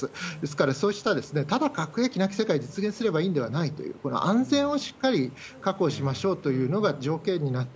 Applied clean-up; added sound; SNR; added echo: none; none; none; none.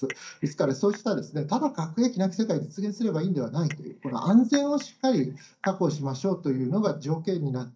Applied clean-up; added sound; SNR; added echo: neural mask model DeepFilterNet 3.